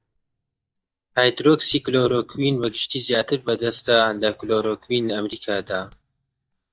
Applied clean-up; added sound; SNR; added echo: neural mask model DeepFilterNet 3.